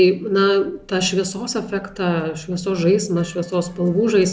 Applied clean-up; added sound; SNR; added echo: none; none; none; none.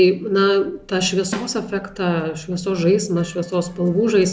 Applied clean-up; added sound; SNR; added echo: none; Snare drum; 15 dB; none.